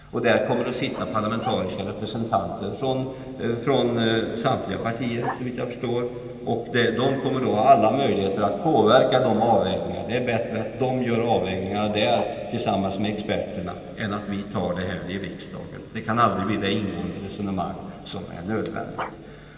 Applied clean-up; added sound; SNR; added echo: none; Growling; 19 dB; reverberation time 2.9 s.